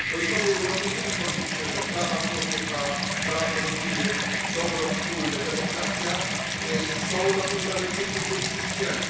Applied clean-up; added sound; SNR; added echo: none; Bathtub (filling or washing) / Water tap, faucet; -3 dB; reverberation time 1.1 s.